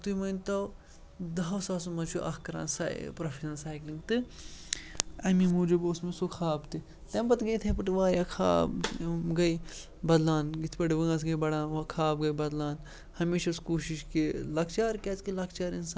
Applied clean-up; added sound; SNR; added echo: none; Snare drum; 9 dB; none.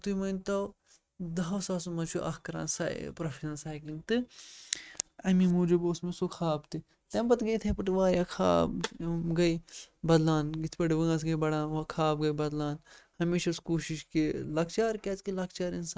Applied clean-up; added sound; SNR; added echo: neural mask model RNNoise.